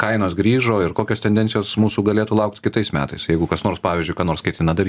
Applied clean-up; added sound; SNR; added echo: none; none; none; none.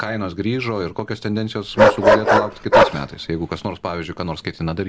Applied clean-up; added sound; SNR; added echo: none; Bark; -4 dB; none.